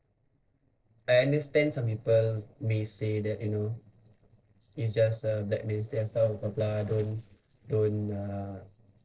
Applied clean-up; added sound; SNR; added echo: neural separator model SepFormer DNS4.